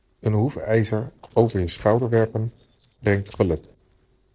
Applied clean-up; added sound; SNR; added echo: neural separator model SepFormer DNS4.